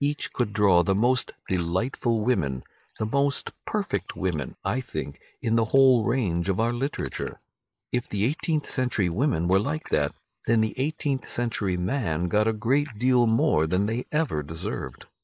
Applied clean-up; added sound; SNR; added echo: neural mask model Resemble Enhance denoiser.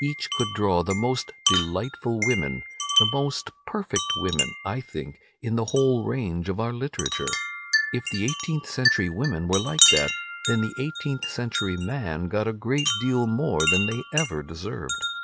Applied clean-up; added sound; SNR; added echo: none; Wind chime; 2 dB; none.